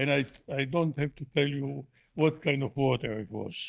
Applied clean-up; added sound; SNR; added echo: neural mask model DeepFilterNet 3.